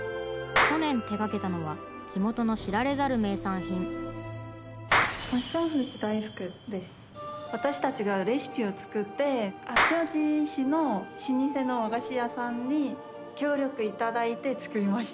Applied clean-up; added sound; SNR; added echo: none; Clapping; 4 dB; none.